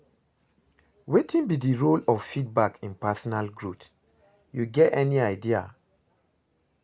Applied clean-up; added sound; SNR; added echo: none; none; none; none.